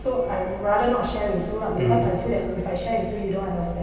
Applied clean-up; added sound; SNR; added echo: none; none; none; reverberation time 2.9 s.